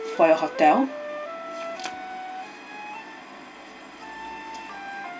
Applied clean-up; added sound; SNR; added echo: none; Wind instrument, woodwind instrument; 9 dB; reverberation time 0.2 s.